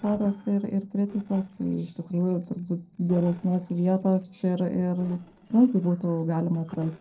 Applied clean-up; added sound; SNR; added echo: neural separator model SepFormer DNS4.